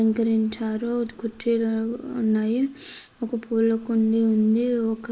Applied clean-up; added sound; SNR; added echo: neural mask model Resemble Enhance denoiser.